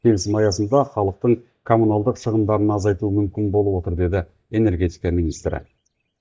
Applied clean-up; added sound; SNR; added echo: neural mask model DeepFilterNet 3.